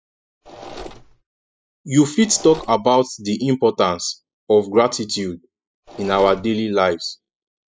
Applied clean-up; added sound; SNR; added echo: classical method spectral subtraction.